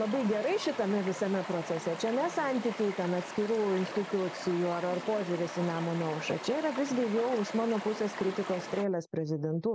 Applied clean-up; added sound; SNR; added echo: none; Stream; 10 dB; none.